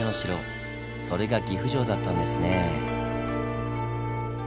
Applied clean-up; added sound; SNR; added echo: none; Wind; 19 dB; none.